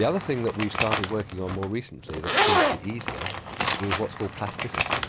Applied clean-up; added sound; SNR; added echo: none; Zipper (clothing); -3 dB; none.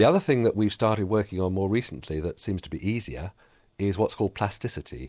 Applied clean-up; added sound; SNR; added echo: none; none; none; none.